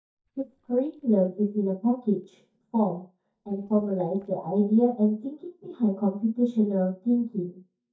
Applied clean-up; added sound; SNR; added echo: neural mask model DeepFilterNet 3.